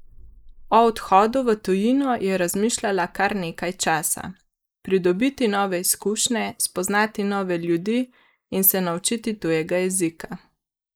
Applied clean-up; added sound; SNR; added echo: neural mask model Resemble Enhance denoiser.